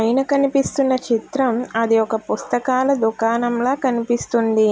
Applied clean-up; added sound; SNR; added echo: none; none; none; none.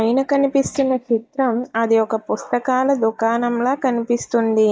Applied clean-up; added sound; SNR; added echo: neural mask model DeepFilterNet 3.